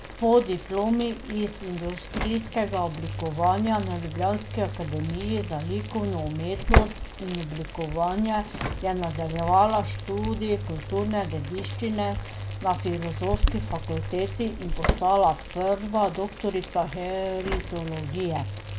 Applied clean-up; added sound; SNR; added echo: none; Slam / Engine + Boiling; 4 dB; none.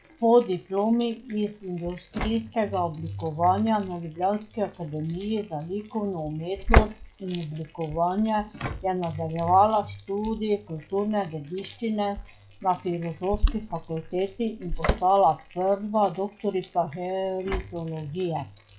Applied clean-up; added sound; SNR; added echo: classical method log-MMSE.